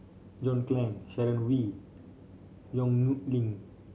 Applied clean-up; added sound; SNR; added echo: none; none; none; none.